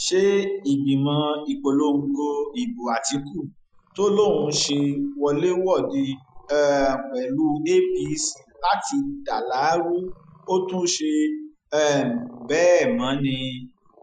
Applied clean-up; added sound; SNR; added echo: classical method Wiener filter.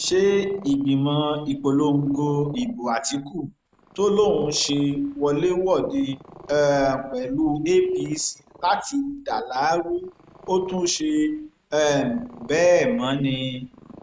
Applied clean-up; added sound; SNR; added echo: neural mask model RNNoise.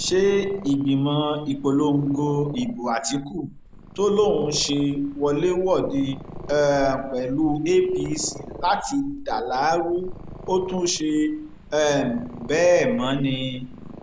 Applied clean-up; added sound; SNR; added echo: none; Purr + Cricket; 15 dB; none.